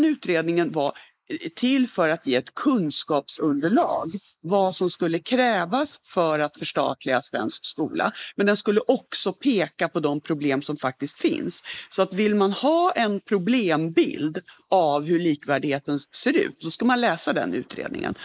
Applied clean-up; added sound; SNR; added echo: neural mask model Resemble Enhance denoiser.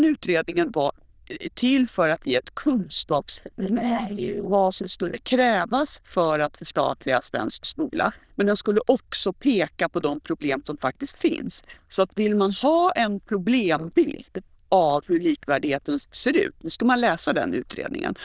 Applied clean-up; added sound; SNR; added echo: neural diffusion model UNIVERSE++.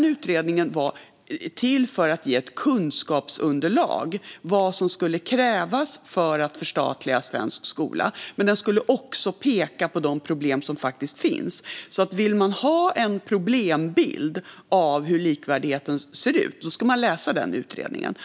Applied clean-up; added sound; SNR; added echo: none; none; none; none.